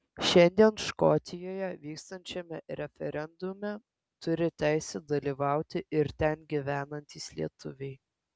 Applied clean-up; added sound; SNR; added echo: none; none; none; none.